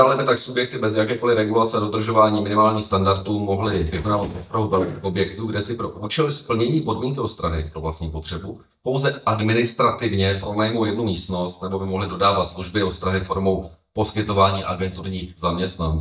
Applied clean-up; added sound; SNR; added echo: neural mask model DeepFilterNet 3.